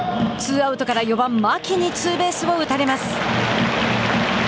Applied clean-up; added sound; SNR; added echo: none; Wind instrument, woodwind instrument + Clapping / Chirp, tweet; 18 dB; none.